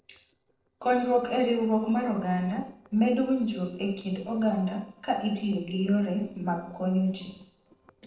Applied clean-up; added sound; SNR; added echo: neural separator model SepFormer DNS4.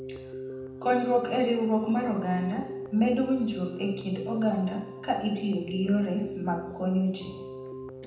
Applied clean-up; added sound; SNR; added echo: none; Keyboard (musical); 11 dB; reverberation time 0.8 s.